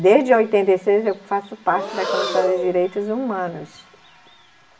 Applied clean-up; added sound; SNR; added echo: none; Breathing; 9 dB; reverberation time 0.5 s.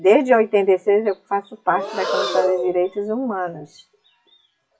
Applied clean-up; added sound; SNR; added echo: classical method WPE with log-MMSE.